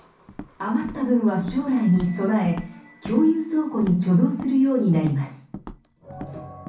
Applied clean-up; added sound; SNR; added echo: none; Walk, footsteps; 19 dB; reverberation time 0.6 s.